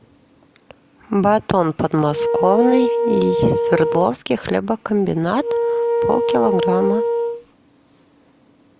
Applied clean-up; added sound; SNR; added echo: none; Wind instrument, woodwind instrument; 0 dB; none.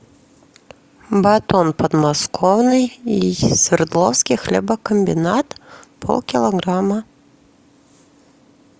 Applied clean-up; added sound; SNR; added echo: none; none; none; none.